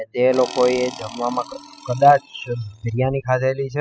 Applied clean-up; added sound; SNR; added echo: classical method spectral subtraction.